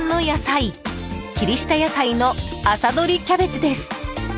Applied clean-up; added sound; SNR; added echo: none; none; none; none.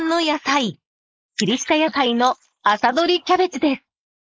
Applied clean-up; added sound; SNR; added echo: neural mask model Resemble Enhance denoiser.